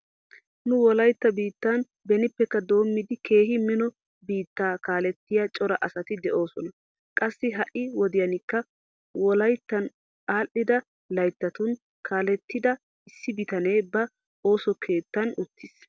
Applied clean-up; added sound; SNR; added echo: none; none; none; none.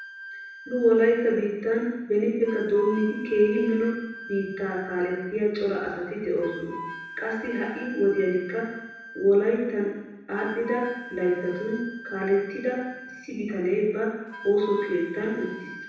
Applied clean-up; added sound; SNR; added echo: none; Wind instrument, woodwind instrument; 16 dB; reverberation time 1.1 s.